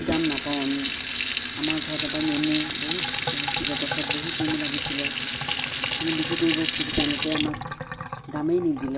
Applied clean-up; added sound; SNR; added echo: none; Sink (filling or washing) / Water tap, faucet; 0 dB; reverberation time 1.1 s.